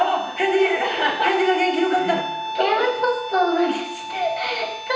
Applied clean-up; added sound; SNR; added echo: none; Bowed string instrument; 10 dB; reverberation time 0.9 s.